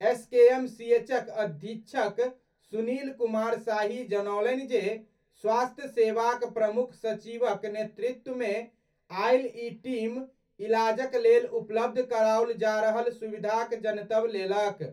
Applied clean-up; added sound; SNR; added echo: none; none; none; reverberation time 0.3 s.